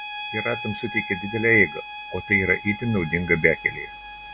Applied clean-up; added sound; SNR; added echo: none; Bowed string instrument; 10 dB; none.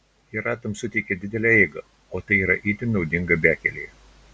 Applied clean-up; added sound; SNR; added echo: none; none; none; none.